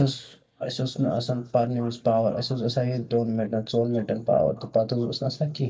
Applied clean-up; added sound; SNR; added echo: neural mask model DeepFilterNet 3.